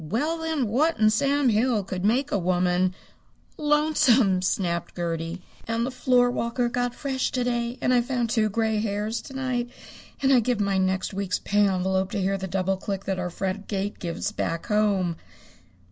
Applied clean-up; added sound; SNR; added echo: none; none; none; none.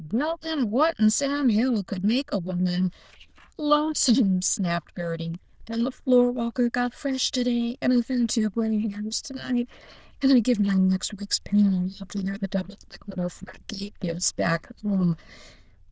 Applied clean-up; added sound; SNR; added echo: neural diffusion model UNIVERSE++.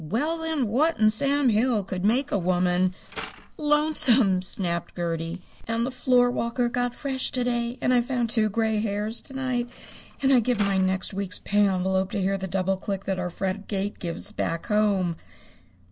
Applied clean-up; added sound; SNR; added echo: none; Mechanisms; 18 dB; none.